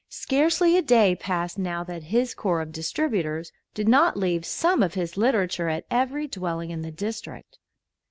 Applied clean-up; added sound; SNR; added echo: none; none; none; none.